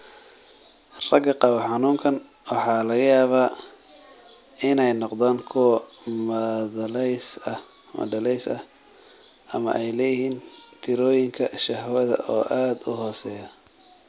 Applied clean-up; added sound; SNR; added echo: none; none; none; none.